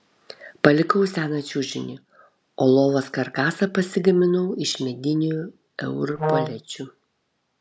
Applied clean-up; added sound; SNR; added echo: none; Brass instrument; 1 dB; none.